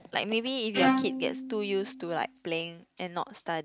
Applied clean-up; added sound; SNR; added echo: neural mask model RNNoise.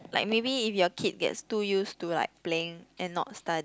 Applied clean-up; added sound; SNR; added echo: none; none; none; none.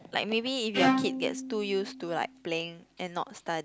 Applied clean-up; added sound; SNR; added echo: none; Bowed string instrument; 1 dB; none.